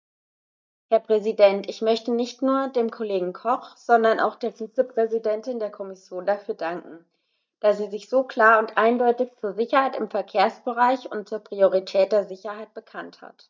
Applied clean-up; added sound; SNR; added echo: neural mask model DeepFilterNet 3.